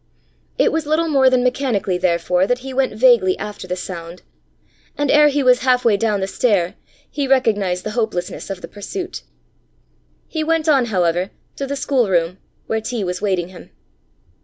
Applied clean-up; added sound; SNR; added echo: none; none; none; none.